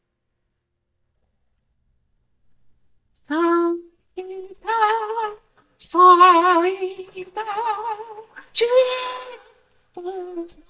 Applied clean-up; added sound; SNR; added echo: neural mask model DeepFilterNet 3.